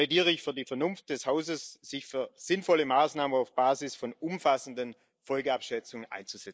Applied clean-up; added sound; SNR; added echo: neural mask model Resemble Enhance denoiser.